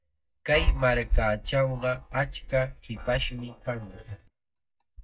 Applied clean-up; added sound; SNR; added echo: neural mask model DeepFilterNet 3.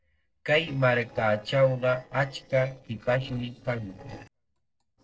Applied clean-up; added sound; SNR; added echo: neural separator model SepFormer DNS4.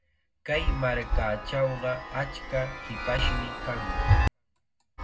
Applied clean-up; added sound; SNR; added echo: none; Chime; -3 dB; reverberation time 0.3 s.